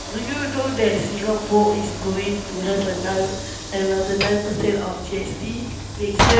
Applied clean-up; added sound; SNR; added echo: none; Sliding door / Train; 4 dB; reverberation time 0.9 s.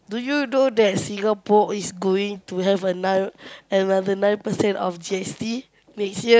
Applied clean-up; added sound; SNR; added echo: none; none; none; none.